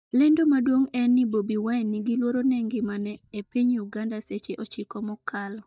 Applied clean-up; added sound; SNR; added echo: neural mask model DeepFilterNet 3.